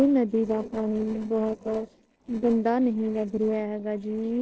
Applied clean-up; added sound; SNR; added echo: neural separator model SepFormer DNS4.